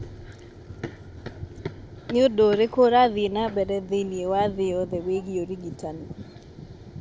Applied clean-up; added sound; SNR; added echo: none; Run; 15 dB; none.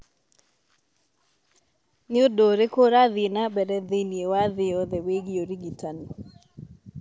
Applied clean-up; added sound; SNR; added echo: none; none; none; none.